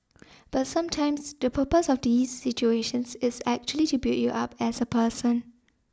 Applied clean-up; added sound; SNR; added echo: none; none; none; none.